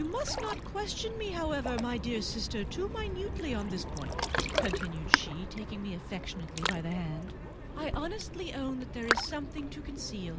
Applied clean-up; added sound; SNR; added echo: none; Ocean; -1 dB; none.